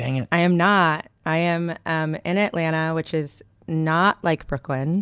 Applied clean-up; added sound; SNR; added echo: none; none; none; none.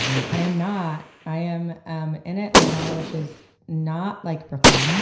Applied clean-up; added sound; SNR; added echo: none; Gunshot, gunfire; -3 dB; reverberation time 0.5 s.